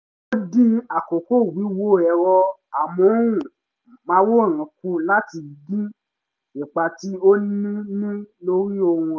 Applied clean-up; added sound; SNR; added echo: none; none; none; none.